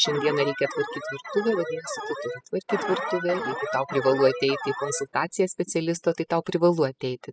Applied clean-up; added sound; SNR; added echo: classical method spectral subtraction.